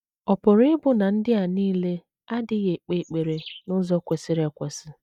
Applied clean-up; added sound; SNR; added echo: neural mask model DeepFilterNet 3.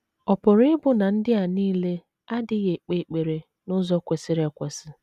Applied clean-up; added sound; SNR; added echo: none; none; none; none.